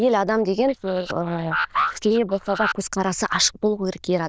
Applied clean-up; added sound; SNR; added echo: neural diffusion model UNIVERSE++.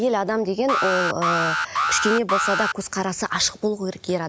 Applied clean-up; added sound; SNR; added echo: none; Alarm; 1 dB; none.